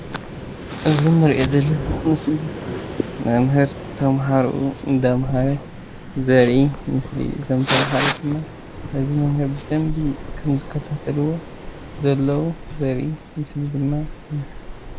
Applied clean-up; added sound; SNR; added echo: none; Waves, surf; 11 dB; none.